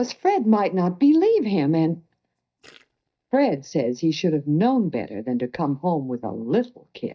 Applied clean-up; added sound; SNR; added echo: neural mask model DeepFilterNet 3.